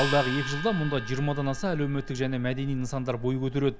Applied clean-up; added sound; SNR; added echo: none; Gong; 8 dB; none.